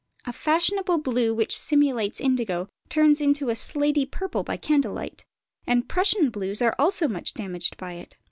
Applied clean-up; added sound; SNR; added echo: none; none; none; none.